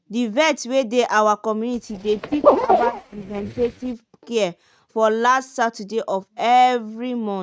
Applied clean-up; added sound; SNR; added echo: neural mask model RNNoise.